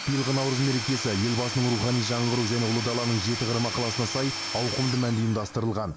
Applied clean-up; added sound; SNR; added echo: none; Tools / Domestic sounds, home sounds; 6 dB; none.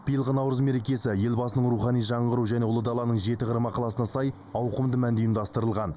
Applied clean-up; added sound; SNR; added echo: none; none; none; none.